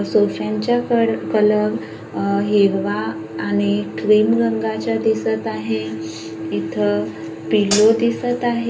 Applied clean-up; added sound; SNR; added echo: none; Hi-hat; 6 dB; reverberation time 0.3 s.